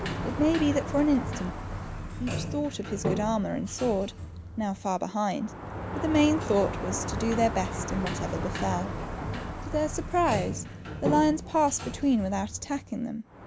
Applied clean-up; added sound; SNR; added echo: none; Sliding door; 6 dB; none.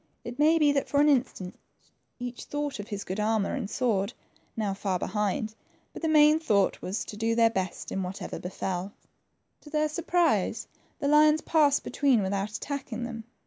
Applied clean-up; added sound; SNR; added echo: none; none; none; none.